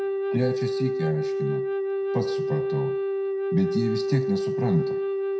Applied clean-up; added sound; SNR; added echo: none; Wind instrument, woodwind instrument; -2 dB; reverberation time 0.4 s.